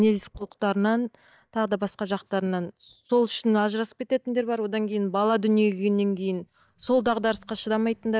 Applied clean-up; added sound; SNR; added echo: neural mask model DeepFilterNet 3.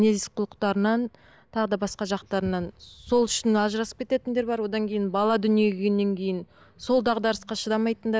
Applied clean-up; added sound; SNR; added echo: none; none; none; none.